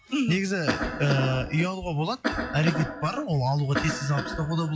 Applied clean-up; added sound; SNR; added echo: classical method log-MMSE.